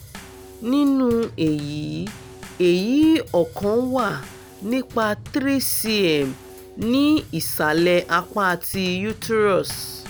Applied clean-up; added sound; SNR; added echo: none; Bass drum / Snare drum / Drum kit; 18 dB; none.